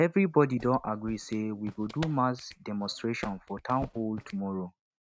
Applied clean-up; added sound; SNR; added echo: neural mask model RNNoise.